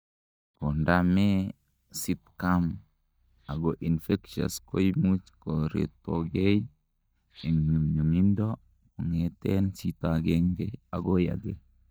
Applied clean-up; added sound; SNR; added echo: neural mask model DeepFilterNet 3.